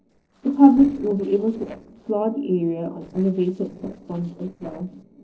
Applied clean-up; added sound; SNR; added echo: neural separator model SepFormer DNS4.